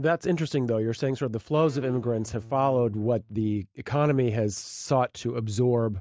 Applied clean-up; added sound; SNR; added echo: neural mask model DeepFilterNet 3.